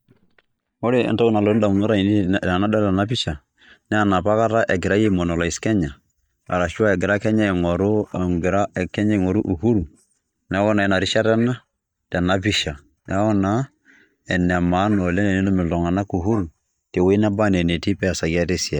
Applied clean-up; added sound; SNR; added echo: neural mask model DeepFilterNet 3.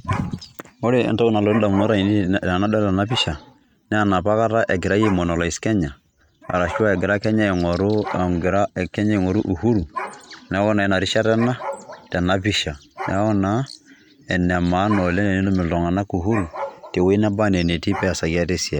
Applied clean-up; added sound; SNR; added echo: neural mask model RNNoise.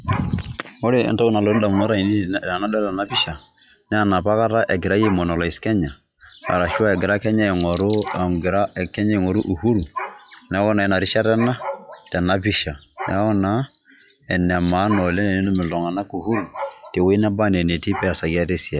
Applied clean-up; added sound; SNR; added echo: classical method log-MMSE.